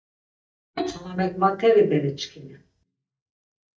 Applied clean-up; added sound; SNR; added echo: neural mask model DeepFilterNet 3.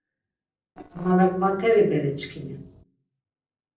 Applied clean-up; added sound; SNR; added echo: neural separator model SepFormer DNS4.